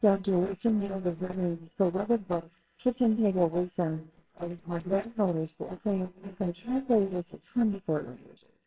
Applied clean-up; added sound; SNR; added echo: neural separator model SepFormer WHAMR!.